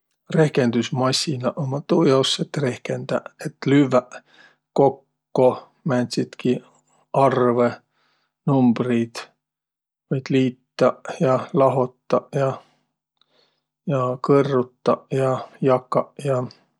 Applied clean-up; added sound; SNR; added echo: none; none; none; none.